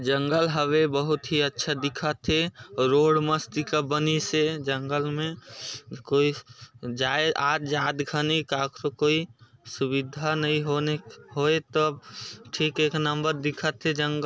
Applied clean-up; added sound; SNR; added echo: none; none; none; none.